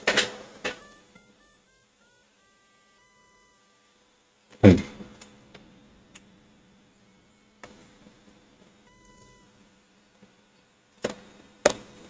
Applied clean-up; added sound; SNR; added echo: neural mask model RNNoise.